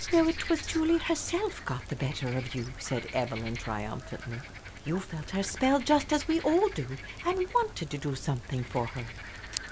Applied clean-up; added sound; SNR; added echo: none; Frog; 11 dB; none.